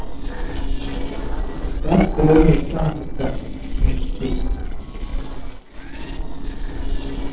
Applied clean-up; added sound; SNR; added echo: neural separator model SepFormer DNS4.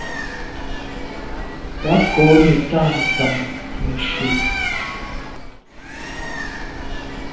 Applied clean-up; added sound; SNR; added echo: none; Bird; 3 dB; reverberation time 2.1 s.